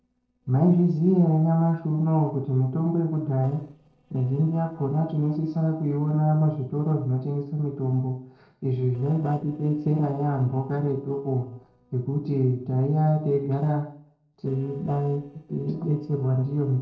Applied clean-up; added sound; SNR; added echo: neural separator model SepFormer DNS4.